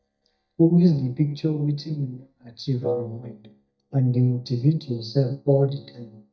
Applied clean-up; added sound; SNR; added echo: neural mask model DeepFilterNet 3.